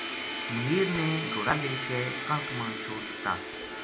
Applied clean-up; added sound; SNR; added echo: none; Domestic sounds, home sounds; 2 dB; none.